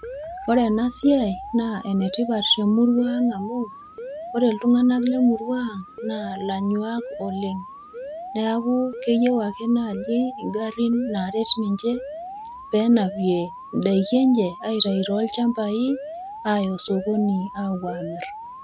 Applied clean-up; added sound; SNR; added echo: none; Alarm; 13 dB; none.